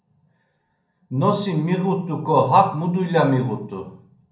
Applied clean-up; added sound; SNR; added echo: none; none; none; reverberation time 0.6 s.